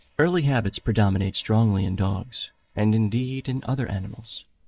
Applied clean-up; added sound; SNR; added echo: neural mask model Resemble Enhance denoiser.